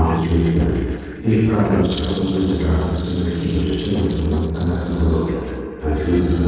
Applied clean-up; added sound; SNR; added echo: neural separator model SepFormer DNS4.